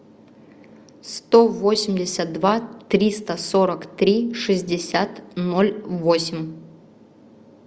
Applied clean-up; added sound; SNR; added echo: none; none; none; none.